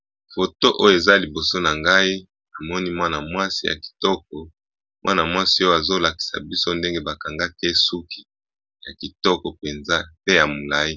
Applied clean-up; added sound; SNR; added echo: none; none; none; none.